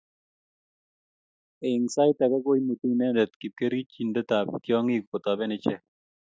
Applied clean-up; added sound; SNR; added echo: none; none; none; none.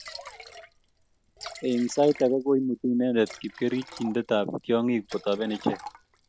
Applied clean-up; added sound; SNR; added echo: none; Liquid; 18 dB; none.